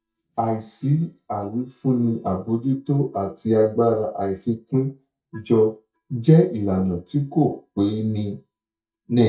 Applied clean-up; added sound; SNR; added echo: neural mask model DeepFilterNet 3.